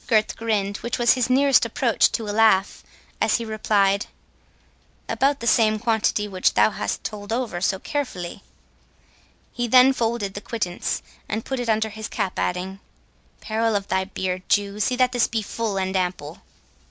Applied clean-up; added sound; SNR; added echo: none; none; none; none.